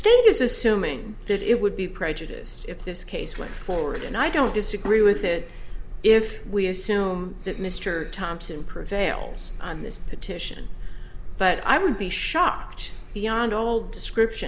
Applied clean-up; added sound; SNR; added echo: none; none; none; none.